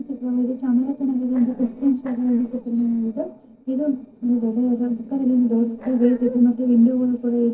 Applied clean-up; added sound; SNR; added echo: neural separator model SepFormer DNS4.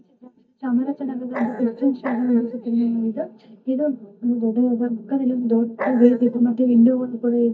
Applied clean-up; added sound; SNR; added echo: neural mask model DeepFilterNet 3.